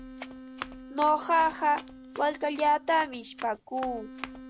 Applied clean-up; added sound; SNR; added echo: none; Wind instrument, woodwind instrument + Run; 14 dB; none.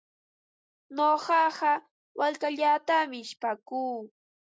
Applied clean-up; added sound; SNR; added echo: none; none; none; none.